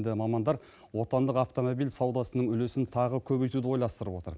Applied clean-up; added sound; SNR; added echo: none; none; none; none.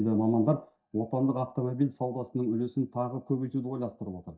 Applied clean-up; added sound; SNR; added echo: neural mask model DeepFilterNet 3.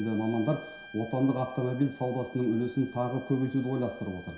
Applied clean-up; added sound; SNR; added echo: none; Bowed string instrument; 19 dB; reverberation time 0.7 s.